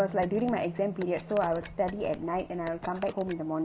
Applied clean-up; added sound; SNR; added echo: none; Bass guitar + Telephone; 14 dB; none.